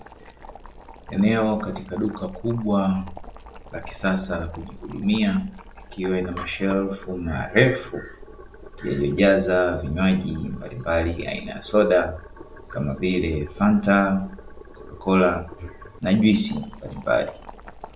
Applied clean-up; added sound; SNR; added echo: none; Boiling; 17 dB; none.